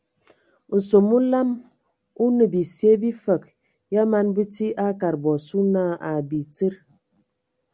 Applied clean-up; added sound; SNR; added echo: none; none; none; none.